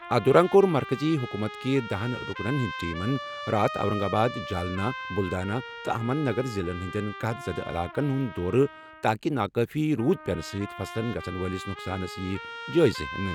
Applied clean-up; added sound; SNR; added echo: none; Trumpet; 12 dB; none.